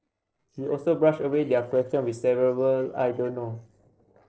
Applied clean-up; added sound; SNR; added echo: neural separator model SepFormer DNS4.